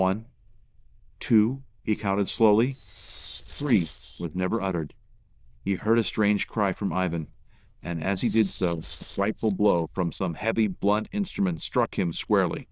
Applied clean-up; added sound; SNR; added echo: neural diffusion model UNIVERSE++.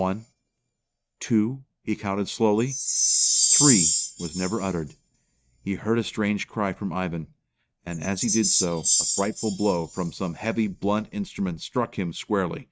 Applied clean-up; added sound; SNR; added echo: neural mask model RNNoise.